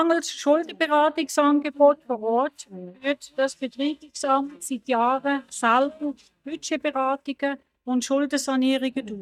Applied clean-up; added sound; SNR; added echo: neural mask model DeepFilterNet 3.